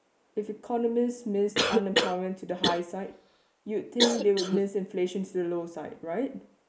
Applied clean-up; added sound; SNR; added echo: neural mask model Resemble Enhance denoiser.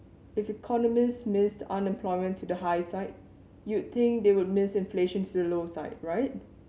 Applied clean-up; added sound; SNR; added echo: none; none; none; none.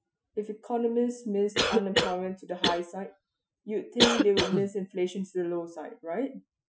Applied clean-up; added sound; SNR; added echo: classical method Wiener filter.